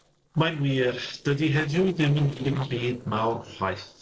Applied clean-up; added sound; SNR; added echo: neural separator model SepFormer DNS4.